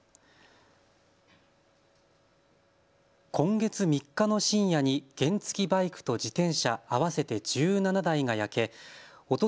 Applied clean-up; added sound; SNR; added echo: none; none; none; none.